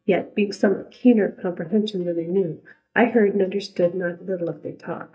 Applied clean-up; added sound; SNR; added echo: neural mask model DeepFilterNet 3.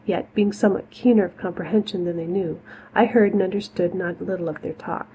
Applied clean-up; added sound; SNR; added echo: none; none; none; none.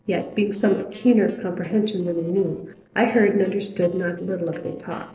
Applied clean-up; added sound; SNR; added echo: neural separator model SepFormer DNS4.